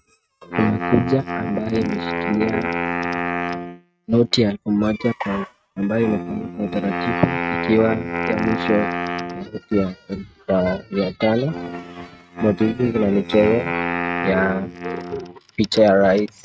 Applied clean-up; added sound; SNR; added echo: neural mask model RNNoise.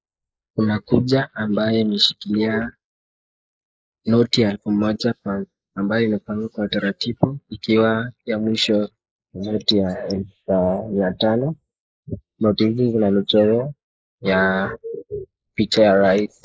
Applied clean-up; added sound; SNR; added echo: neural mask model Resemble Enhance denoiser.